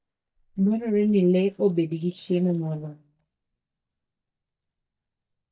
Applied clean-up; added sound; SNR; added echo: neural mask model DeepFilterNet 3.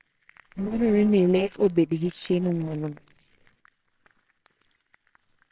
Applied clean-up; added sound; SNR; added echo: neural separator model SepFormer WHAMR!.